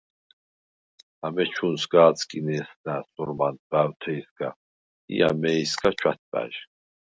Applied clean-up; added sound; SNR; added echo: none; none; none; none.